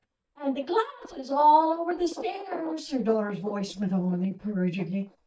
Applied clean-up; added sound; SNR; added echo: neural mask model DeepFilterNet 3.